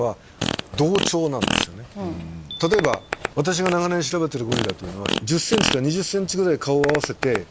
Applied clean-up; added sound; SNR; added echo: none; Fart; 5 dB; none.